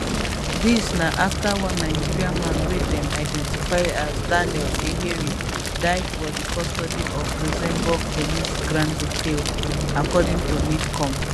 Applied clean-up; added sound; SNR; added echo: none; Fire; -2 dB; none.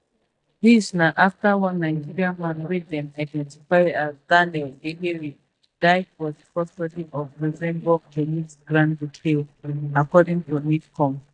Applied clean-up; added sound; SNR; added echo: neural mask model DeepFilterNet 3.